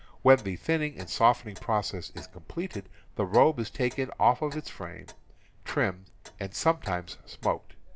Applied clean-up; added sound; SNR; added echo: none; Clock; 19 dB; none.